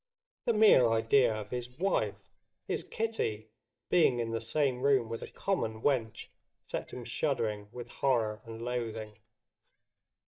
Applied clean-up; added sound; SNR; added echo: neural mask model DeepFilterNet 3.